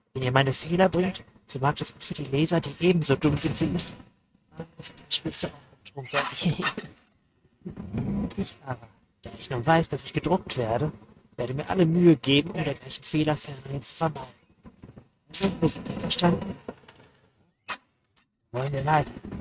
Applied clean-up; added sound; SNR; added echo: neural mask model RNNoise.